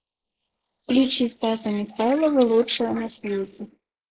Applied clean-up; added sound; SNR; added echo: neural mask model Resemble Enhance denoiser.